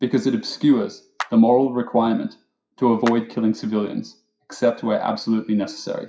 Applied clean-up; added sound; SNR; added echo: classical method WPE with log-MMSE.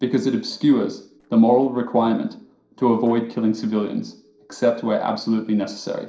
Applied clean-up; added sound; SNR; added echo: neural separator model SepFormer DNS4.